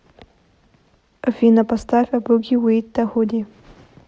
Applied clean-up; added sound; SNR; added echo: none; none; none; none.